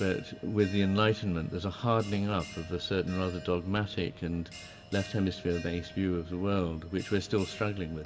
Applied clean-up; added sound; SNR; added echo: none; Bell; 18 dB; reverberation time 1.9 s.